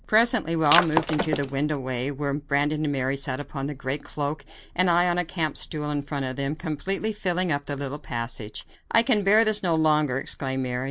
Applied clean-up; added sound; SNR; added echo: none; Shatter; 1 dB; none.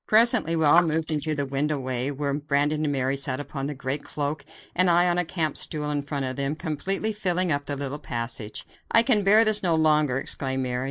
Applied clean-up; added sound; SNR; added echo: neural mask model Resemble Enhance denoiser.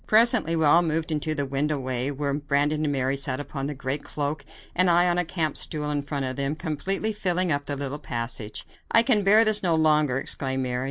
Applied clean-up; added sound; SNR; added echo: none; none; none; none.